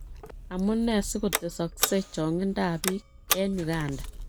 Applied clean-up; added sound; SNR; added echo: none; Telephone; 6 dB; none.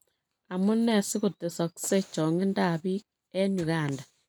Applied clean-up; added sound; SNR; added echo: none; none; none; none.